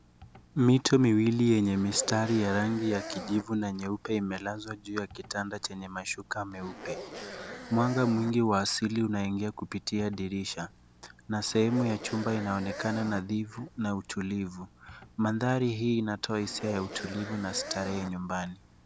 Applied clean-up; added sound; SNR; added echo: none; Zipper (clothing); 15 dB; none.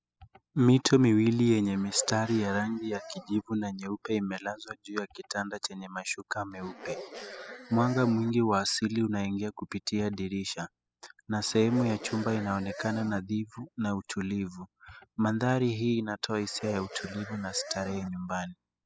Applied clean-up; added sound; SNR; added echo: classical method spectral subtraction.